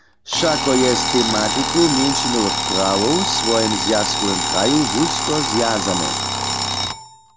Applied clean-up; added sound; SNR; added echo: none; Alarm; 1 dB; none.